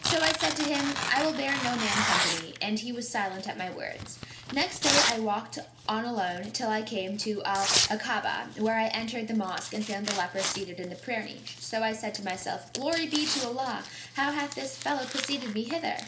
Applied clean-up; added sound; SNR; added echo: none; Tearing; 3 dB; reverberation time 0.4 s.